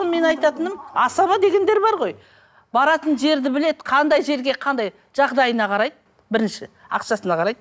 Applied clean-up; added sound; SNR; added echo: none; none; none; none.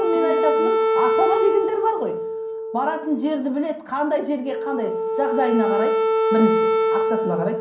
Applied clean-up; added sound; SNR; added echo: none; Wind instrument, woodwind instrument; -2 dB; reverberation time 0.6 s.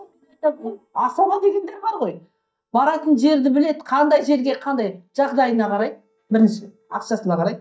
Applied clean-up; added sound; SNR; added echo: neural mask model DeepFilterNet 3.